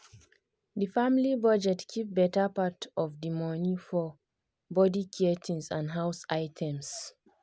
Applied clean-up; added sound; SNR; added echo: none; none; none; none.